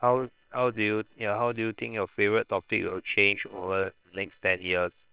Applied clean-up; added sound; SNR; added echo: neural separator model SepFormer WHAM!.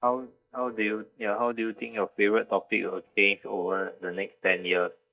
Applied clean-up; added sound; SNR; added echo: neural mask model DeepFilterNet 3.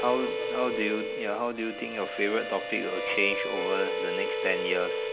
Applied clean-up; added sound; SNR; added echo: none; Harmonica; 1 dB; none.